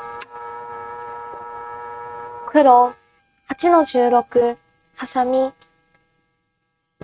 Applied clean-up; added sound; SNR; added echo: neural mask model RNNoise.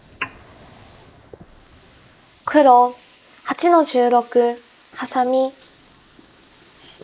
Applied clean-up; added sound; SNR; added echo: neural mask model Resemble Enhance denoiser.